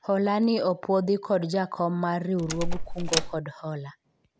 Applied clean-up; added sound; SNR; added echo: none; Door; 0 dB; none.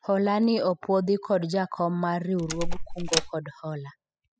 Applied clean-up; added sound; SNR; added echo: classical method spectral subtraction.